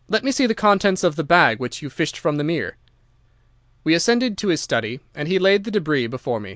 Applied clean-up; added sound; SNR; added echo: none; none; none; none.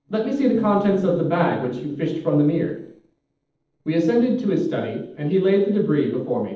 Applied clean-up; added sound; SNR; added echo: neural separator model SepFormer DNS4.